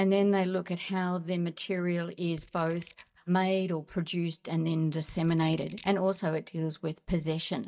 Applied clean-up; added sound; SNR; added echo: neural mask model DeepFilterNet 3.